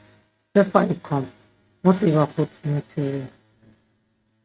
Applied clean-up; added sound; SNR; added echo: neural mask model RNNoise.